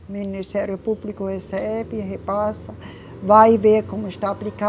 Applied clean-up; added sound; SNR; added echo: none; Car passing by; 17 dB; none.